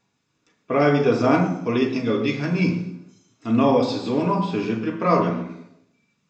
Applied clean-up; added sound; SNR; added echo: none; none; none; reverberation time 0.6 s.